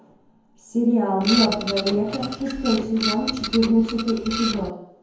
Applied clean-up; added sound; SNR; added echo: none; Printer; 6 dB; reverberation time 0.9 s.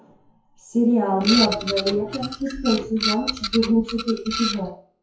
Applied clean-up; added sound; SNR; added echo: classical method WPE with log-MMSE.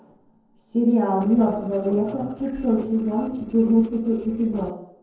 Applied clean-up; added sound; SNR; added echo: neural separator model SepFormer DNS4.